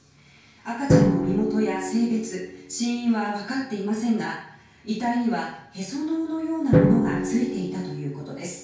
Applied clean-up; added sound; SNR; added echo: none; Drum; 0 dB; reverberation time 0.5 s.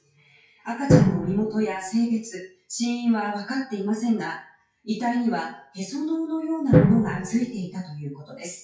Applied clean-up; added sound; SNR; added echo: classical method WPE with log-MMSE.